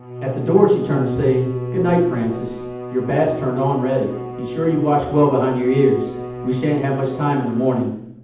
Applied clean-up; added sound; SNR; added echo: none; Bowed string instrument; 9 dB; reverberation time 0.8 s.